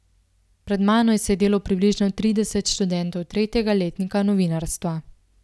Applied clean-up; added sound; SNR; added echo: none; none; none; none.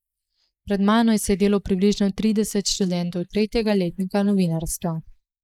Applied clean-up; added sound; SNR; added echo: neural mask model Resemble Enhance denoiser.